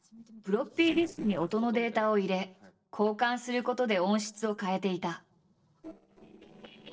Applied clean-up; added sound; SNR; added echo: neural separator model SepFormer DNS4.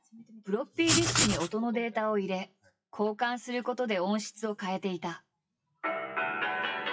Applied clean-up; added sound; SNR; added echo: classical method WPE with log-MMSE.